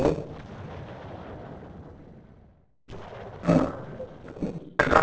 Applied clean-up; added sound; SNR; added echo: neural separator model SepFormer DNS4.